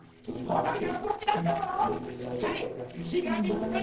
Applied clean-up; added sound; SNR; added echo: neural separator model SepFormer DNS4.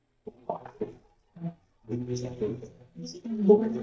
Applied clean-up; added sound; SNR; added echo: neural mask model DeepFilterNet 3.